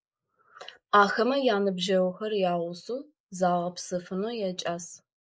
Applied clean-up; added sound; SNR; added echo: neural mask model Resemble Enhance denoiser.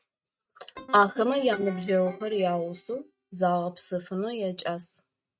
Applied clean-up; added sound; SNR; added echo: neural mask model RNNoise.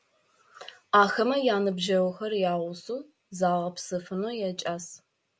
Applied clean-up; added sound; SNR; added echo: none; none; none; none.